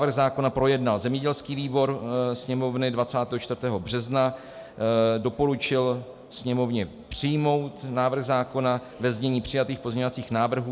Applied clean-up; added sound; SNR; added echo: none; none; none; none.